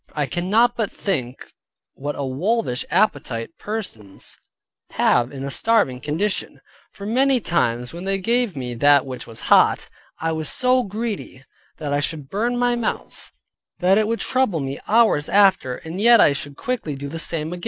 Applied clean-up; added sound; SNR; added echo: neural separator model SepFormer DNS4.